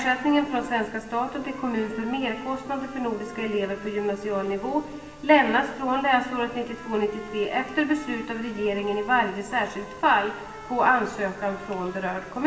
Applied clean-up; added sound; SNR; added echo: none; Trumpet; 19 dB; reverberation time 1.1 s.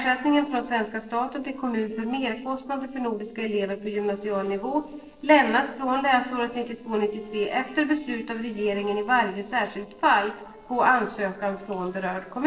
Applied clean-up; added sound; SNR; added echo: neural separator model SepFormer DNS4.